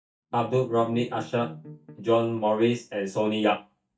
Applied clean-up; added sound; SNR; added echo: neural mask model DeepFilterNet 3.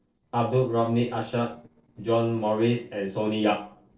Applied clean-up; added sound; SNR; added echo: neural separator model SepFormer DNS4.